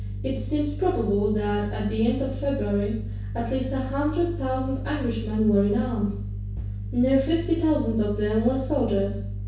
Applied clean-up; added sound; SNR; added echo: none; none; none; reverberation time 0.6 s.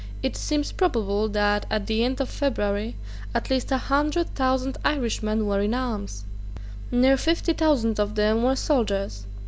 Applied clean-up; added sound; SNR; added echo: none; none; none; none.